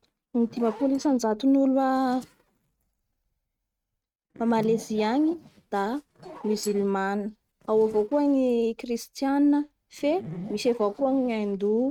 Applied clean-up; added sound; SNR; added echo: neural mask model RNNoise.